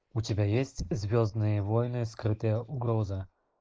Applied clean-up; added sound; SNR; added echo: neural mask model Resemble Enhance denoiser.